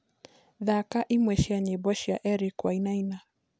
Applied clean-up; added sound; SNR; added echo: none; none; none; none.